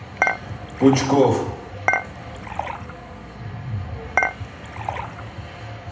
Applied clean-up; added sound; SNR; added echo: none; Dishes, pots, and pans / Chink, clink; 3 dB; reverberation time 0.7 s.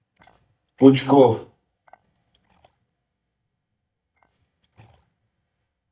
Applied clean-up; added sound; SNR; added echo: neural mask model DeepFilterNet 3.